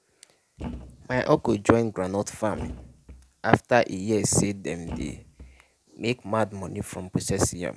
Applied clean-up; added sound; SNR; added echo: none; Thump, thud; 13 dB; none.